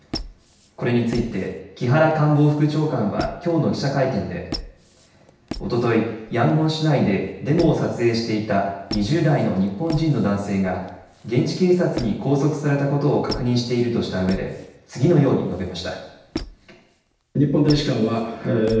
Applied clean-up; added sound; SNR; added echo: none; Squeak; 16 dB; reverberation time 0.9 s.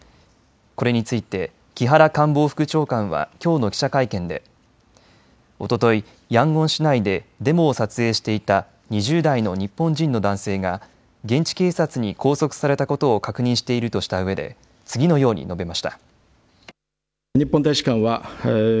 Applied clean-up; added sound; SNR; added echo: none; none; none; none.